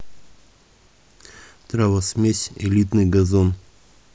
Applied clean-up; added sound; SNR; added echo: none; none; none; none.